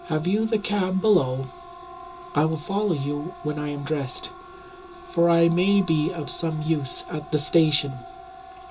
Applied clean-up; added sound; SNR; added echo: none; Siren; 17 dB; reverberation time 0.2 s.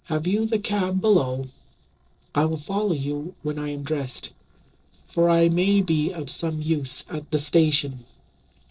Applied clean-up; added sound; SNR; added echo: neural separator model SepFormer DNS4.